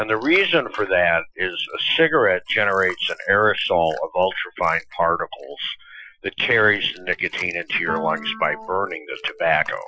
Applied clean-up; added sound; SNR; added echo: classical method Wiener filter.